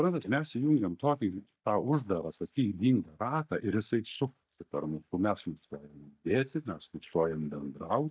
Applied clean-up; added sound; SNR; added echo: neural mask model DeepFilterNet 3.